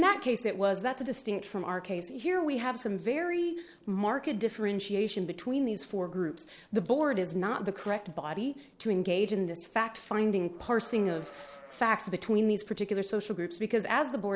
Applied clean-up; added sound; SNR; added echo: neural separator model SepFormer DNS4.